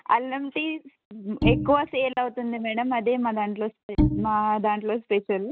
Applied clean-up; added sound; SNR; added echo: neural mask model RNNoise.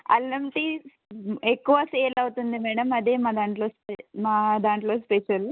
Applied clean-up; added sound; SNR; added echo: none; none; none; none.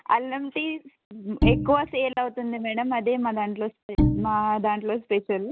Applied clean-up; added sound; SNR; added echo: none; Bowed string instrument; -1 dB; none.